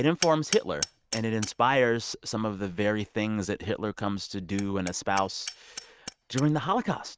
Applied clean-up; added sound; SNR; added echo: neural mask model RNNoise.